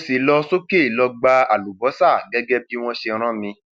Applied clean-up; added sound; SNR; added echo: none; none; none; none.